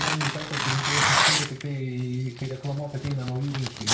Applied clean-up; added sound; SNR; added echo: none; Tearing; -3 dB; reverberation time 0.3 s.